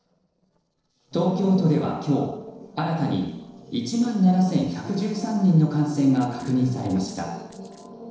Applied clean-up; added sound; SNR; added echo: neural separator model SepFormer DNS4.